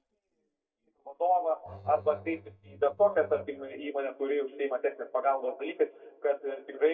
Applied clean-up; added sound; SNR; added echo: neural mask model DeepFilterNet 3.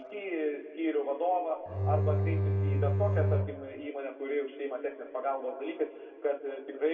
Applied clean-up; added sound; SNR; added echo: none; Bowed string instrument; -5 dB; reverberation time 1.9 s.